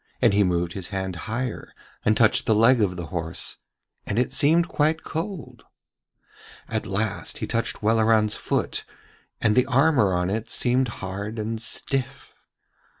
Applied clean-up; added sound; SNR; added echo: neural mask model Resemble Enhance denoiser.